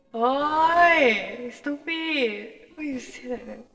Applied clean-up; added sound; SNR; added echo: neural separator model SepFormer DNS4.